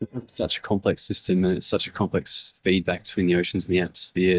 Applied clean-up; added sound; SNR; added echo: neural mask model DeepFilterNet 3.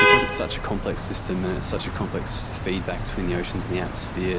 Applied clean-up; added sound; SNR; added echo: none; Traffic noise, roadway noise / Vehicle horn, car horn, honking; -3 dB; none.